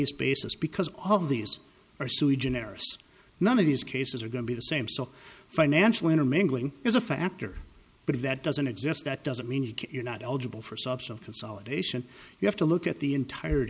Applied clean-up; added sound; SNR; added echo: none; none; none; none.